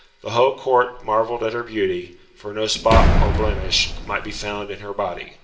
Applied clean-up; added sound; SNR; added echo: none; Slam; -3 dB; reverberation time 0.5 s.